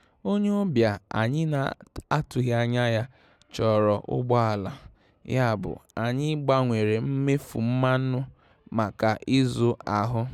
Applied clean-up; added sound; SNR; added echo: none; none; none; none.